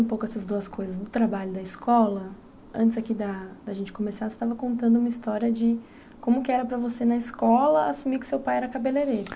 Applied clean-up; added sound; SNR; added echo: none; none; none; none.